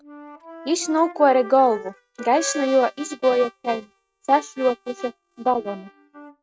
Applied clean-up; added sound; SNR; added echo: neural mask model RNNoise.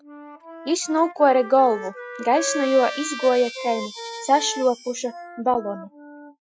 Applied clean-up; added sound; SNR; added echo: classical method Wiener filter.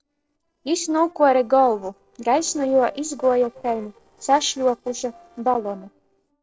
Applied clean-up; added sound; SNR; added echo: neural separator model SepFormer DNS4.